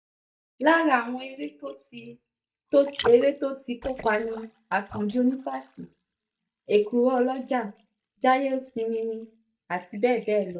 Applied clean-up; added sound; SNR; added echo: neural mask model DeepFilterNet 3.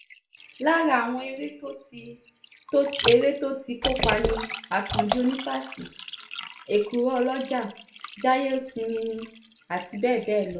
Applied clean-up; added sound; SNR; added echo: none; Liquid; 8 dB; reverberation time 0.4 s.